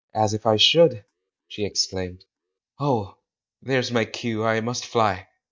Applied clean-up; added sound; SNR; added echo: neural mask model DeepFilterNet 3.